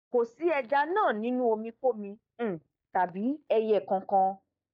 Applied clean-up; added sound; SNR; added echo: neural mask model DeepFilterNet 3.